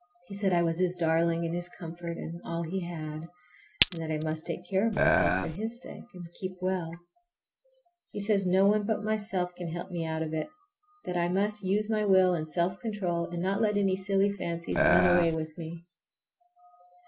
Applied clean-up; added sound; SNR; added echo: none; Burping, eructation + Glass; -2 dB; none.